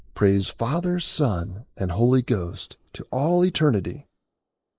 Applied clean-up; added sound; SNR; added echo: neural mask model Resemble Enhance denoiser.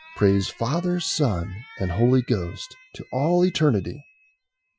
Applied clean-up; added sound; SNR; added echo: classical method Wiener filter.